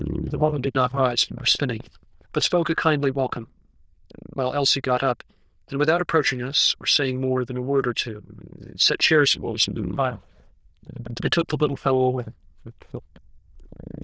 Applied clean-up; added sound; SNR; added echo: neural diffusion model UNIVERSE++.